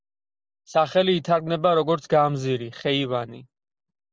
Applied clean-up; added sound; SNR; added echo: none; none; none; none.